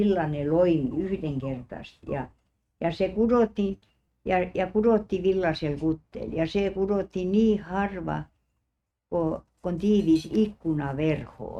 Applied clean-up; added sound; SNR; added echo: neural mask model RNNoise.